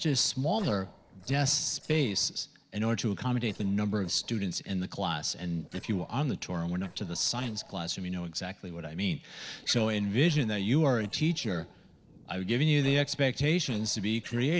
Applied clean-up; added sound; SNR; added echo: neural separator model SepFormer DNS4.